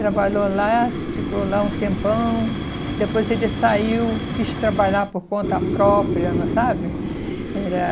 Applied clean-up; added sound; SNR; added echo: none; Fire; 3 dB; none.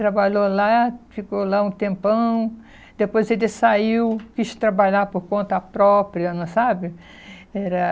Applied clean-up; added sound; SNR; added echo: none; none; none; none.